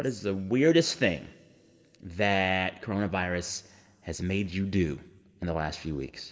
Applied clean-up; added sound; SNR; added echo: none; none; none; reverberation time 2.1 s.